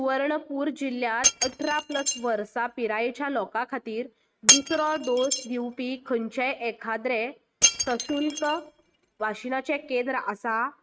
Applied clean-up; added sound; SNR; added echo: neural mask model RNNoise.